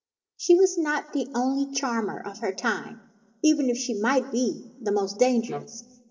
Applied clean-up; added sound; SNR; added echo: neural separator model SepFormer DNS4.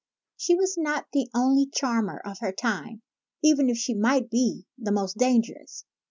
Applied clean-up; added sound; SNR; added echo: none; none; none; none.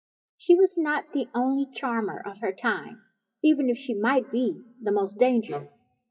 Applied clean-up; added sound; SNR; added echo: classical method WPE with log-MMSE.